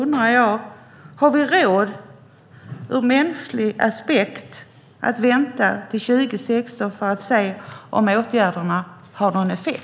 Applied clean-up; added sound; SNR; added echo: none; none; none; none.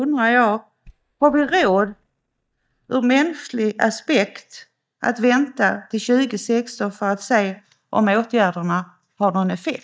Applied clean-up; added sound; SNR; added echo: neural mask model DeepFilterNet 3.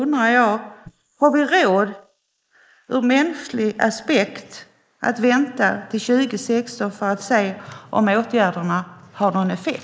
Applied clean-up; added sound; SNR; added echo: neural mask model Resemble Enhance denoiser.